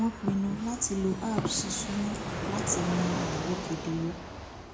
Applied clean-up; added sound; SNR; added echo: none; Fixed-wing aircraft, airplane; 4 dB; reverberation time 0.3 s.